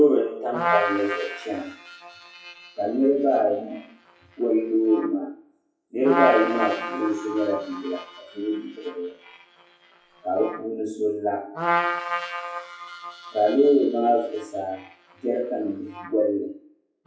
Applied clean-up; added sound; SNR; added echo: classical method WPE with log-MMSE.